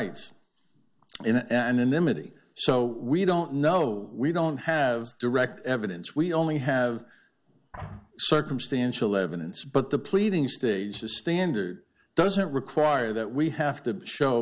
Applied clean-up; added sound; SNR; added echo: none; none; none; none.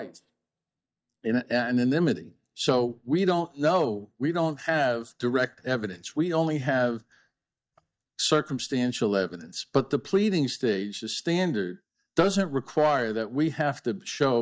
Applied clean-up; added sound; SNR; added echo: neural mask model DeepFilterNet 3.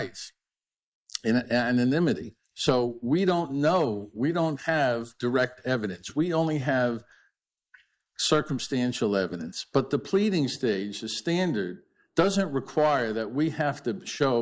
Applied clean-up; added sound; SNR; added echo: neural mask model Resemble Enhance denoiser.